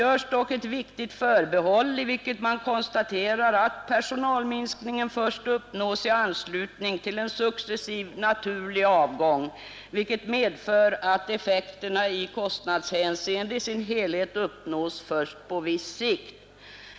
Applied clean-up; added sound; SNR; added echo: none; none; none; none.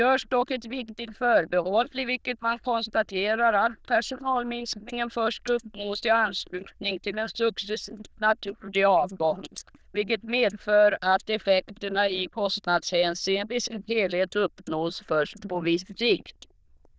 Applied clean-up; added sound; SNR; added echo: neural diffusion model UNIVERSE++.